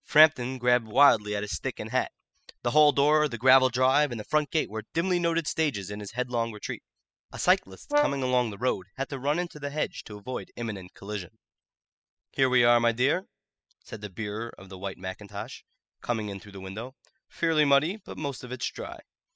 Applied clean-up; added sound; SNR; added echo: classical method spectral subtraction.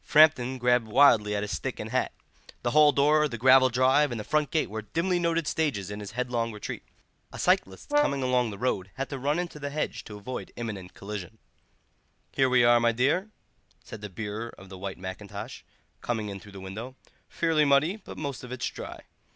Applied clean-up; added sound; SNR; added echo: none; Brass instrument; 5 dB; none.